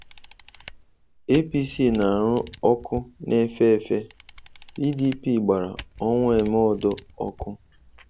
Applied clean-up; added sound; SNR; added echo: none; Camera; 15 dB; none.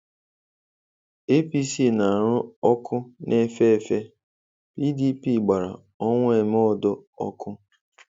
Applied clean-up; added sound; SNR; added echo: none; none; none; none.